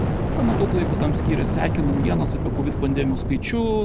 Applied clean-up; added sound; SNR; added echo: none; Fire; -1 dB; none.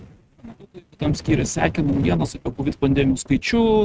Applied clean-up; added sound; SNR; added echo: neural mask model RNNoise.